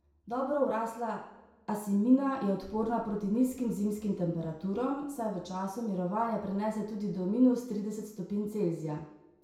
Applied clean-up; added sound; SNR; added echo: none; none; none; reverberation time 0.6 s.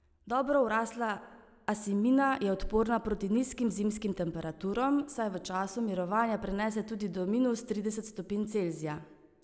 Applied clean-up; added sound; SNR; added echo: none; none; none; none.